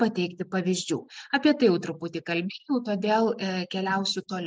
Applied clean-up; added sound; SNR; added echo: none; none; none; none.